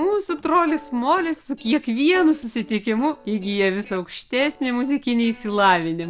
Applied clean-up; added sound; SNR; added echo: neural separator model SepFormer DNS4.